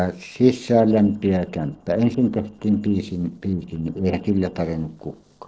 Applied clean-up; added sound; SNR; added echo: neural separator model SepFormer DNS4.